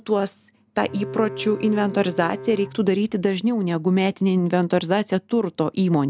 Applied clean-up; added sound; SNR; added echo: none; Bowed string instrument; 13 dB; none.